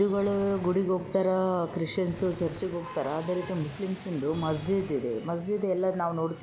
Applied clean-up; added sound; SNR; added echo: none; Gunshot, gunfire + Rain; 18 dB; none.